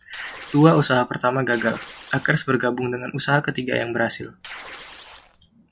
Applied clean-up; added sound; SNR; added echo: none; Tearing; 15 dB; none.